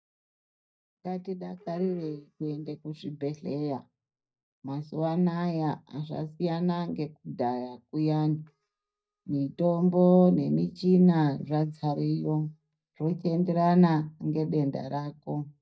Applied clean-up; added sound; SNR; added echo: neural mask model DeepFilterNet 3.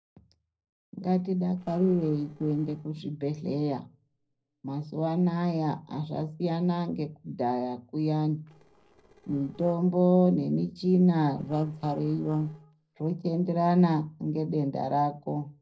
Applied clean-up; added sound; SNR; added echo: neural separator model SepFormer DNS4.